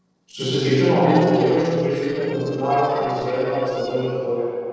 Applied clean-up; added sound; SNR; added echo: neural separator model SepFormer DNS4.